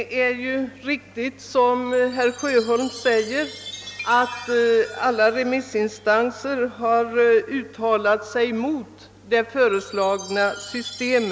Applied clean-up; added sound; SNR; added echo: none; Chime; 19 dB; none.